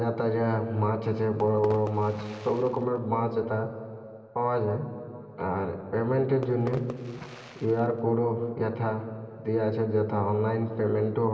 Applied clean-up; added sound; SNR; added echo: none; Fireworks; 17 dB; reverberation time 2.6 s.